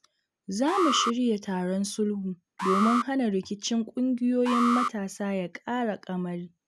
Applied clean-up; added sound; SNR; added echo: none; Alarm; 5 dB; none.